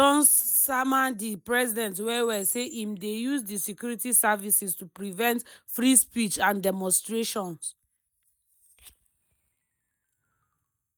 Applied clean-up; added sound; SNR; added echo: neural mask model DeepFilterNet 3.